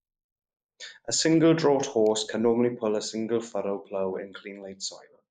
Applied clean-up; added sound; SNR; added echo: neural mask model Resemble Enhance denoiser.